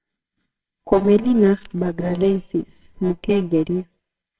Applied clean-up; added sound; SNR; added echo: neural separator model SepFormer WHAMR!.